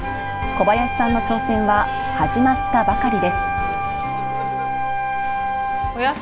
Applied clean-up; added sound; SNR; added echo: none; Wind instrument, woodwind instrument; 2 dB; none.